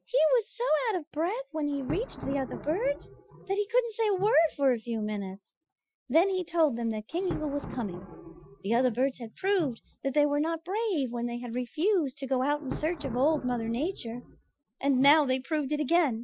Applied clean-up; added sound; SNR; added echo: classical method Wiener filter.